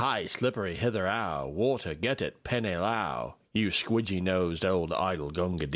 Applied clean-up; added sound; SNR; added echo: none; none; none; none.